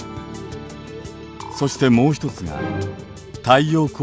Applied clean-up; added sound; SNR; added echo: none; Musical instrument; 10 dB; none.